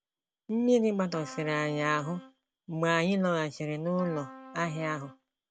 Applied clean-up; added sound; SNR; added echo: none; Trumpet; 18 dB; none.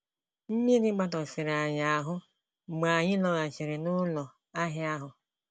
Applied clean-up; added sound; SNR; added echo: none; none; none; none.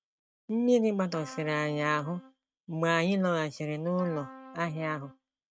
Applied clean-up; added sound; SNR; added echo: neural mask model RNNoise.